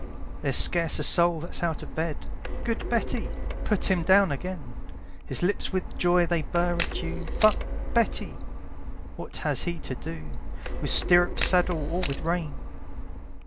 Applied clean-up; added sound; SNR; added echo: none; Camera + Printer; 2 dB; none.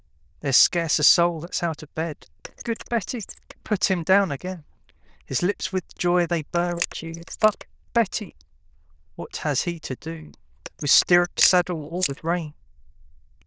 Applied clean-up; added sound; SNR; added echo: neural diffusion model UNIVERSE++.